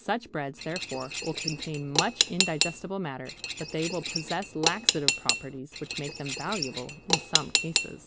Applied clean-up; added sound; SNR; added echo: none; Cutlery, silverware / Dishes, pots, and pans; -4 dB; none.